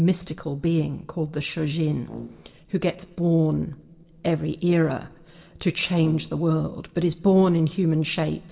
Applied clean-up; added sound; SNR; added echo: none; Brass instrument; 17 dB; reverberation time 1.2 s.